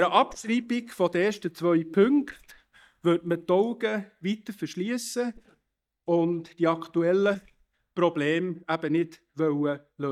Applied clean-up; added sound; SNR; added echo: neural mask model DeepFilterNet 3.